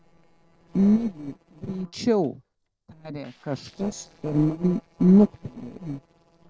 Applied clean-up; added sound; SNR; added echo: neural separator model SepFormer DNS4.